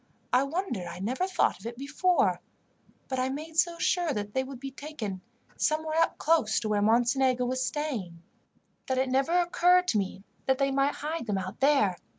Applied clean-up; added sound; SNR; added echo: none; none; none; none.